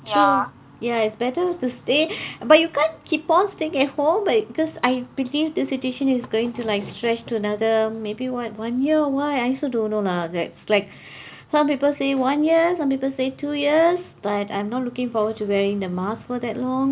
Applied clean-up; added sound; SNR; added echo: none; none; none; none.